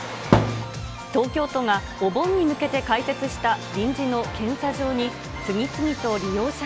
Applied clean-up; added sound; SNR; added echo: none; Thump, thud; 0 dB; none.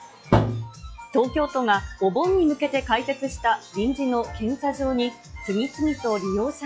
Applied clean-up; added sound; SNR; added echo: classical method log-MMSE.